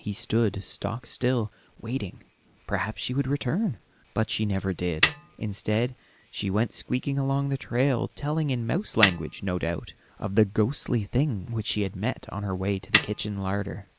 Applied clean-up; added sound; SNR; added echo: none; Snare drum; 1 dB; none.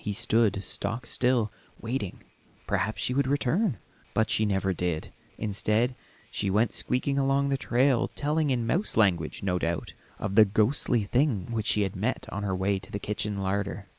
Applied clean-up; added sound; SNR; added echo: none; none; none; none.